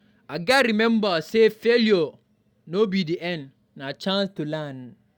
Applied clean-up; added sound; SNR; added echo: none; none; none; none.